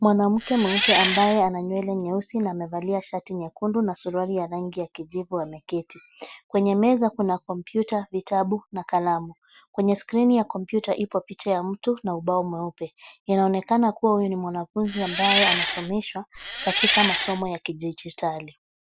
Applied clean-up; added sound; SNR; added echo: none; Engine; -2 dB; none.